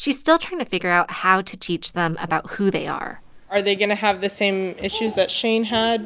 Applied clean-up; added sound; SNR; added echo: none; none; none; none.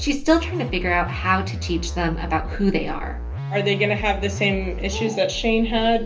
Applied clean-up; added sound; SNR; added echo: none; Musical instrument; 6 dB; reverberation time 0.3 s.